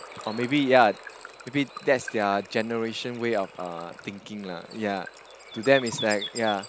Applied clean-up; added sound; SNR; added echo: none; Water / Bird; 15 dB; none.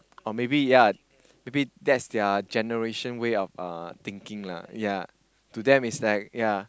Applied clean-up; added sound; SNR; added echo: none; none; none; none.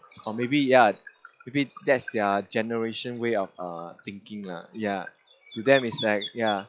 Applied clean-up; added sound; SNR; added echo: classical method log-MMSE.